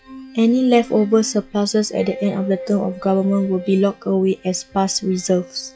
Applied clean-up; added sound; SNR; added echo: classical method log-MMSE.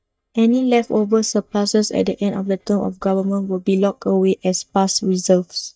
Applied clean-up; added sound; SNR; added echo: neural mask model DeepFilterNet 3.